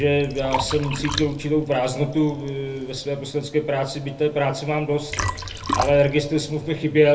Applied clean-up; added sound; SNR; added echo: none; Liquid; 9 dB; reverberation time 0.3 s.